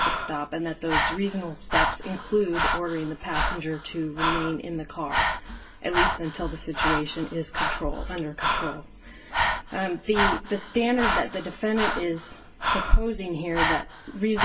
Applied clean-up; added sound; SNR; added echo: none; Breathing; 1 dB; reverberation time 0.2 s.